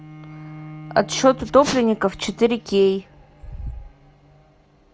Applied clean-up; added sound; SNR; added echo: none; Bowed string instrument; 19 dB; none.